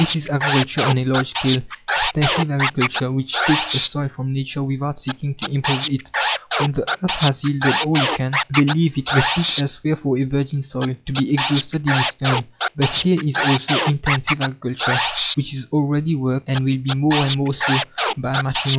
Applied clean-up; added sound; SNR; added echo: classical method log-MMSE.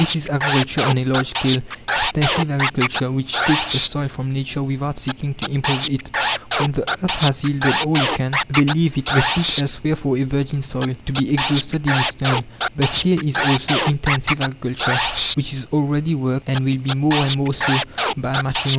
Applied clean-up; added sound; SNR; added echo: none; Scratching (performance technique); 2 dB; none.